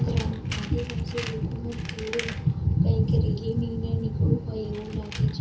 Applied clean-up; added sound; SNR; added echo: none; Tools; 16 dB; reverberation time 0.2 s.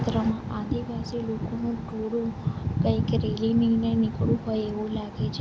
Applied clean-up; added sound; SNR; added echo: none; none; none; none.